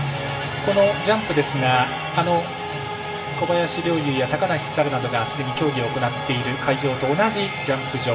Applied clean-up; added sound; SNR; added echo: none; none; none; reverberation time 0.8 s.